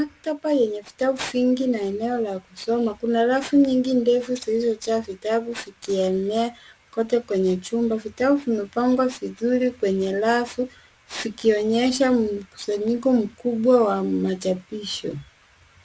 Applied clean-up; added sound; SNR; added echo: none; none; none; none.